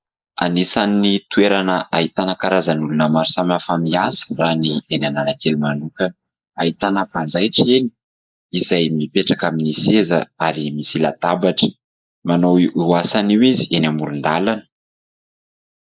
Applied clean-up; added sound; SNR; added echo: neural mask model Resemble Enhance denoiser.